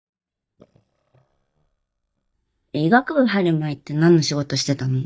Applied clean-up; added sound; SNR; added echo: neural mask model DeepFilterNet 3.